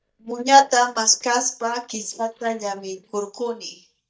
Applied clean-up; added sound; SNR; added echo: neural mask model DeepFilterNet 3.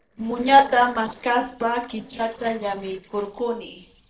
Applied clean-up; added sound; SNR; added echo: neural separator model SepFormer DNS4.